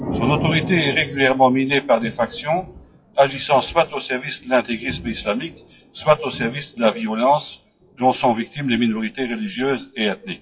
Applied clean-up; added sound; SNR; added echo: classical method WPE with log-MMSE.